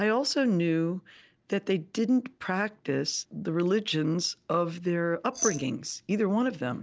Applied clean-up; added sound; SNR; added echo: none; Glass; 4 dB; none.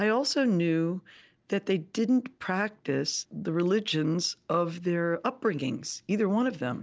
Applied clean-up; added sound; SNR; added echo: none; none; none; none.